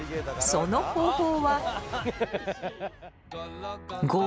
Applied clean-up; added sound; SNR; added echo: none; none; none; none.